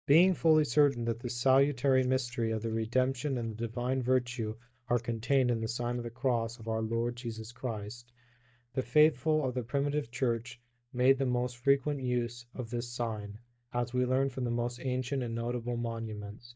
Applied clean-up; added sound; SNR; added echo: neural mask model DeepFilterNet 3.